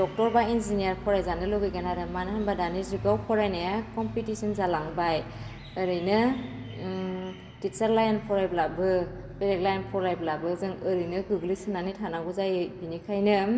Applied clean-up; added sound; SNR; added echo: none; none; none; none.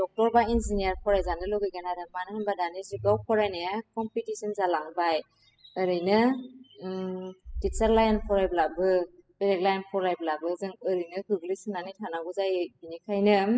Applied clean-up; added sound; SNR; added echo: classical method spectral subtraction.